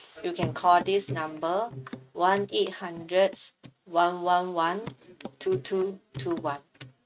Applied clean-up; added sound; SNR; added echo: neural mask model RNNoise.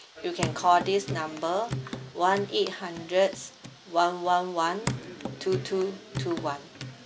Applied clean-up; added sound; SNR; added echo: none; Hands / Wood; 9 dB; none.